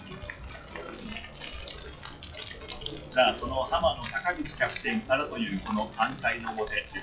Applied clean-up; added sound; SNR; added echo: classical method WPE with log-MMSE.